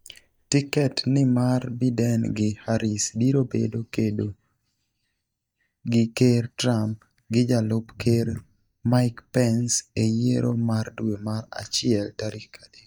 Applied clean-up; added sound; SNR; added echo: neural mask model DeepFilterNet 3.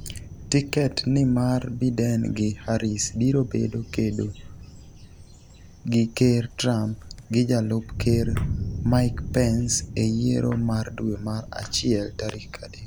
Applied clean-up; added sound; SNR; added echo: none; Thunder; 10 dB; none.